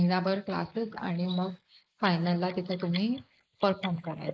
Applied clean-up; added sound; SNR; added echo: neural mask model Resemble Enhance denoiser.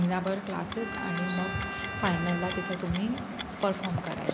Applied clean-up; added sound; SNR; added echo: none; Bowed string instrument + Clock; 5 dB; none.